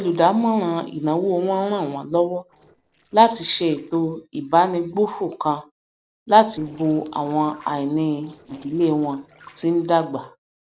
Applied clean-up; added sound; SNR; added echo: neural separator model SepFormer DNS4.